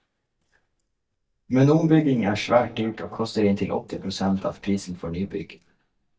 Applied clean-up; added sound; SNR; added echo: neural mask model DeepFilterNet 3.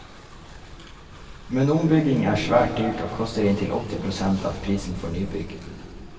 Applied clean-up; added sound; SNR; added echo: none; Train; 17 dB; reverberation time 2.1 s.